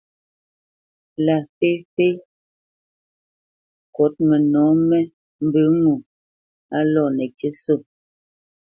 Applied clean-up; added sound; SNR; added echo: none; none; none; none.